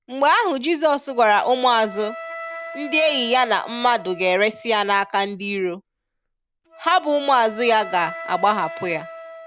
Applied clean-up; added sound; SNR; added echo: none; Wind instrument, woodwind instrument; 17 dB; none.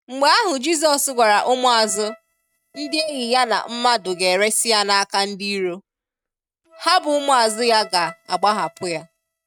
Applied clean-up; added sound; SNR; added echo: neural mask model RNNoise.